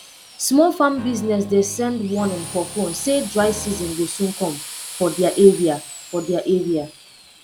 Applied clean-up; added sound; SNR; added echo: none; Drill + Piano; 14 dB; none.